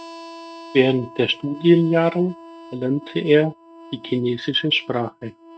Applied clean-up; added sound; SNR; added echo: neural mask model RNNoise.